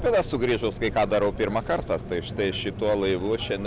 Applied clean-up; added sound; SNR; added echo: none; none; none; none.